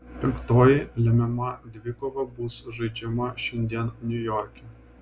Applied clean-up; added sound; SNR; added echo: none; none; none; none.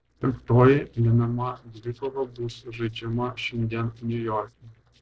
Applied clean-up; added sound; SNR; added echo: neural separator model SepFormer DNS4.